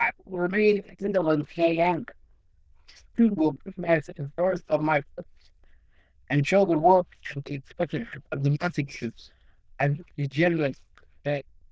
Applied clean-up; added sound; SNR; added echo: neural diffusion model UNIVERSE++.